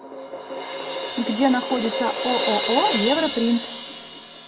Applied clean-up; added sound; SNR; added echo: none; Crash cymbal; 4 dB; reverberation time 0.9 s.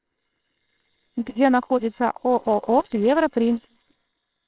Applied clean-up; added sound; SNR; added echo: neural separator model SepFormer WHAMR!.